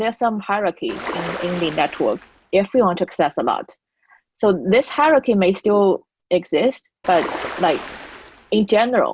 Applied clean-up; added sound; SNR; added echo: none; Ocean; 11 dB; none.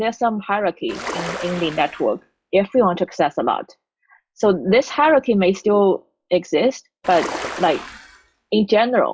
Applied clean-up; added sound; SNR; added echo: classical method log-MMSE.